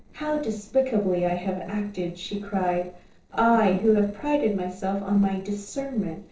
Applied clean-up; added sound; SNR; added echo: neural separator model SepFormer DNS4.